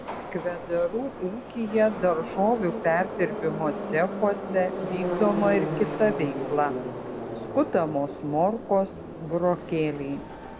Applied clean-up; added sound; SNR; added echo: none; Subway, metro, underground; 6 dB; none.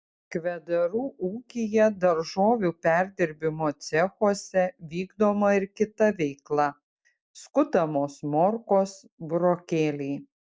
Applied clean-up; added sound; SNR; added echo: none; none; none; none.